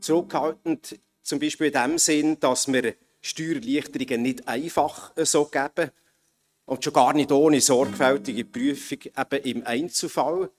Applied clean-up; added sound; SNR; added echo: neural mask model RNNoise.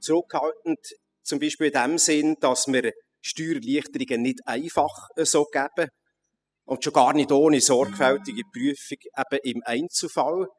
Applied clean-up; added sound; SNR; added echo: classical method spectral subtraction.